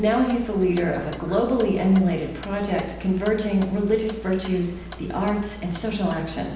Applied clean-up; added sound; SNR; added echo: none; Clock; 14 dB; reverberation time 0.9 s.